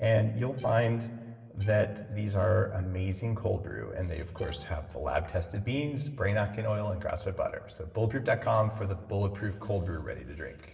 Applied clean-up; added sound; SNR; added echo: neural separator model SepFormer DNS4.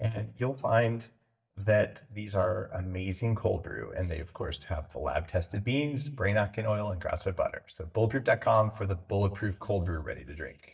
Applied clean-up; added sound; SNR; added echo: neural mask model DeepFilterNet 3.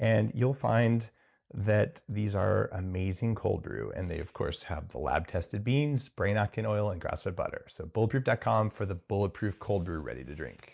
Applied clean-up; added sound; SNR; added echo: none; none; none; none.